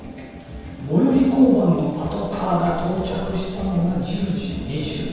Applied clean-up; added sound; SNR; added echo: none; Rain; 18 dB; reverberation time 1.2 s.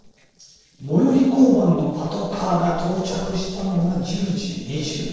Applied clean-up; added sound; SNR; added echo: neural separator model SepFormer DNS4.